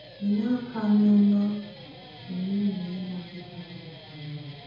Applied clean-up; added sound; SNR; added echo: none; Guitar; 16 dB; reverberation time 2.1 s.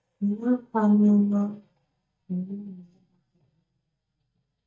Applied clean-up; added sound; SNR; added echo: neural mask model DeepFilterNet 3.